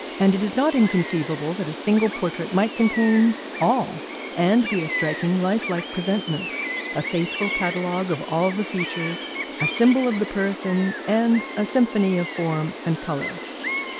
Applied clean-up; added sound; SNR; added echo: none; Gull, seagull; 8 dB; none.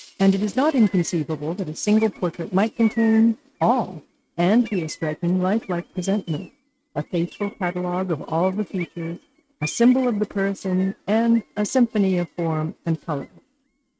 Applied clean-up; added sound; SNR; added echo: neural mask model RNNoise.